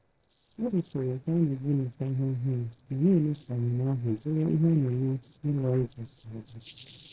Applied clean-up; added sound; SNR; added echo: neural separator model SepFormer DNS4.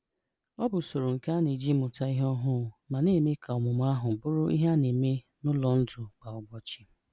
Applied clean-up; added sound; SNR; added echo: none; none; none; none.